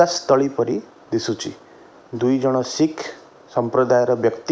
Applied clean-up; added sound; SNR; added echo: none; none; none; none.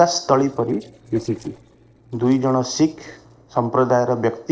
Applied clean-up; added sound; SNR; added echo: neural separator model SepFormer DNS4.